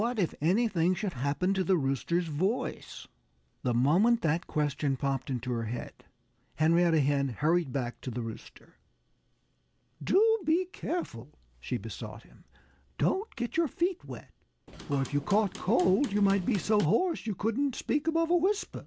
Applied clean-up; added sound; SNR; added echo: none; Hammer / Wood; 13 dB; none.